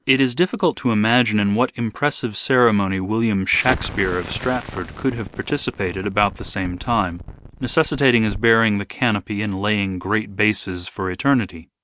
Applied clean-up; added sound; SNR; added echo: none; Explosion; 16 dB; none.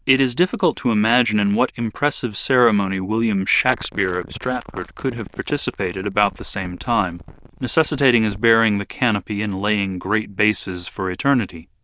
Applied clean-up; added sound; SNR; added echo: neural diffusion model UNIVERSE++.